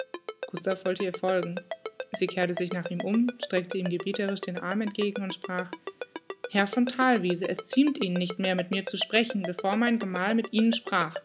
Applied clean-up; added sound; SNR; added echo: none; Ringtone; 10 dB; none.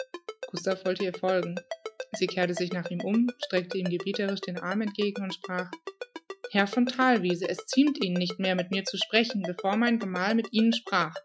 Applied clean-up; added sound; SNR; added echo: classical method Wiener filter.